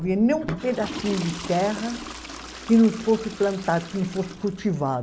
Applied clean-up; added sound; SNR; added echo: none; Toilet flush / Water; 13 dB; none.